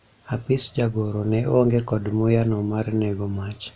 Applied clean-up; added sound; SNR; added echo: none; none; none; none.